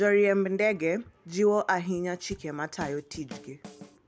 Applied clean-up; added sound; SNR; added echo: none; Drum / Drum kit; 17 dB; none.